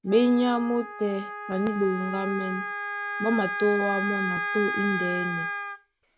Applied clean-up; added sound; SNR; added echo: none; Wind instrument, woodwind instrument; 5 dB; none.